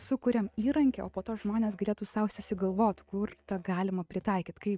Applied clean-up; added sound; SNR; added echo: neural mask model RNNoise.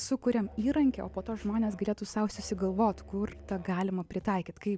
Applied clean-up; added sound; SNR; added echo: none; Musical instrument; 18 dB; none.